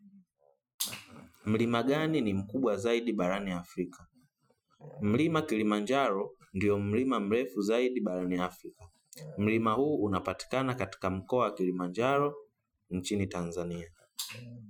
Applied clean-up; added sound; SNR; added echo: classical method Wiener filter.